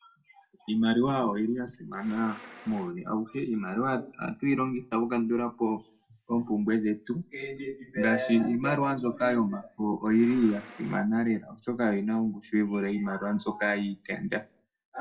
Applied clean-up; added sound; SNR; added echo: none; Insect; 18 dB; reverberation time 0.2 s.